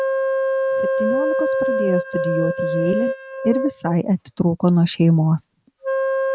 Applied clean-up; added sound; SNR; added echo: neural mask model RNNoise.